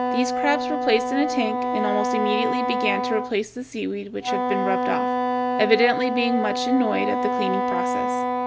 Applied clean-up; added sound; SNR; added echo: none; Wind instrument, woodwind instrument; -1 dB; none.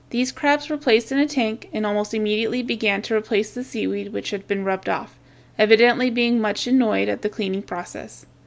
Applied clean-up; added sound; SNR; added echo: none; none; none; none.